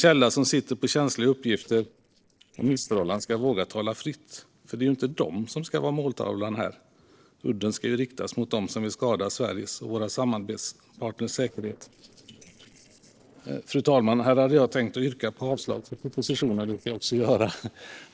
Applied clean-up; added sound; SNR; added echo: neural separator model SepFormer DNS4.